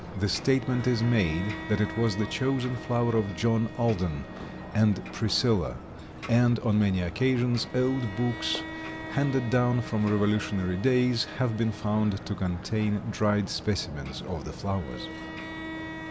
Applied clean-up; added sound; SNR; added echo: none; Ocean + Bowed string instrument; 11 dB; none.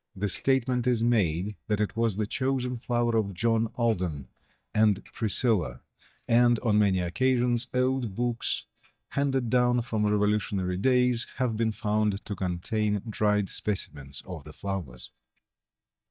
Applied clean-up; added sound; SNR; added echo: neural mask model DeepFilterNet 3.